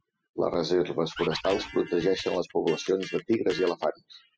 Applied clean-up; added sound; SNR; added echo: classical method spectral subtraction.